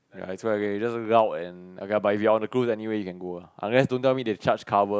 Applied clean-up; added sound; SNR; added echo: none; none; none; none.